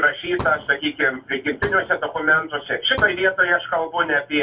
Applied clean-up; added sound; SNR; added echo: none; Fireworks; 15 dB; reverberation time 0.2 s.